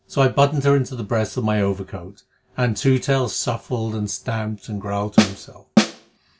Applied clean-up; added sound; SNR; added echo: none; Snare drum; -3 dB; none.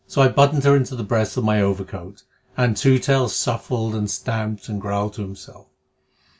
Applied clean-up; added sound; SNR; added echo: none; none; none; none.